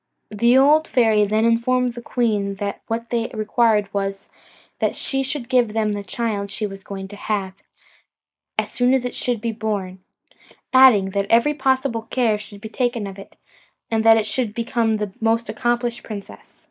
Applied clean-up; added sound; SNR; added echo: neural mask model Resemble Enhance denoiser.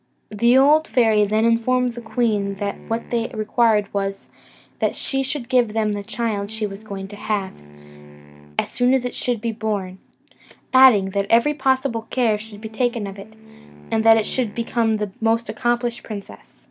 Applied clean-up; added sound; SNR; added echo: none; Wind instrument, woodwind instrument; 20 dB; none.